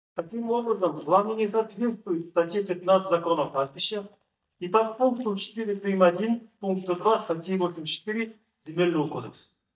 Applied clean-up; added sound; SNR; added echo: neural mask model DeepFilterNet 3.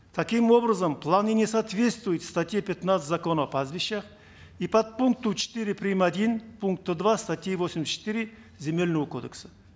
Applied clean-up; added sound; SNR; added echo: none; none; none; none.